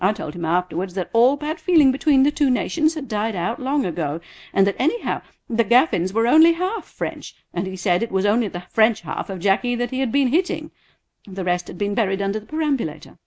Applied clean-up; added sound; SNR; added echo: none; none; none; none.